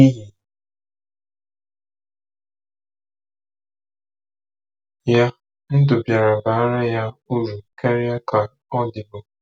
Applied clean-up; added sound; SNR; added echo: none; none; none; none.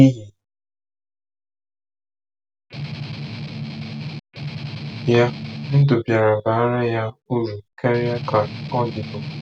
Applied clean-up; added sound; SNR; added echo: none; Strum; 8 dB; none.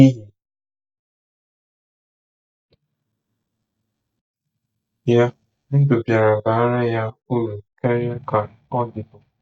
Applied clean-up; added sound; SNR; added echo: neural mask model DeepFilterNet 3.